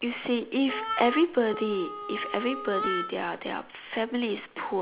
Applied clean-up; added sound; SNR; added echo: none; Harmonica; 6 dB; none.